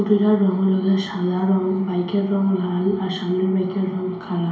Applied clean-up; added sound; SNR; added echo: none; none; none; reverberation time 2.2 s.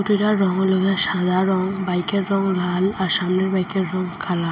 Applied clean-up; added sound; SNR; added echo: none; none; none; none.